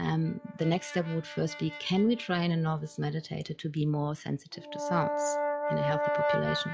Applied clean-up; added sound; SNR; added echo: classical method log-MMSE.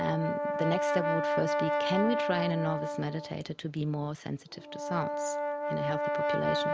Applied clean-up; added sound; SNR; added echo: none; Brass instrument; -2 dB; none.